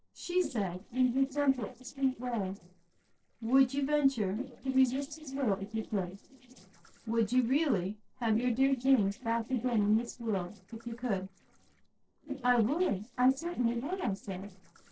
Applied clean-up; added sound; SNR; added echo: neural separator model SepFormer DNS4.